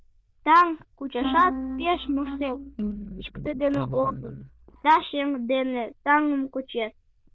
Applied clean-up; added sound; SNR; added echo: neural diffusion model UNIVERSE++.